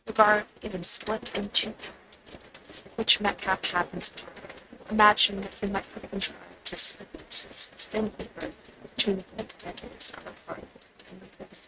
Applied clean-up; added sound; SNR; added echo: neural mask model RNNoise.